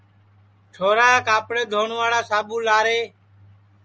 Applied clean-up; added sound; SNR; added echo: none; none; none; none.